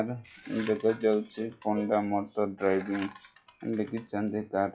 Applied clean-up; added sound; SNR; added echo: classical method log-MMSE.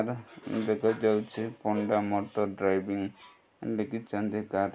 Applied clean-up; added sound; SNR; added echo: none; none; none; none.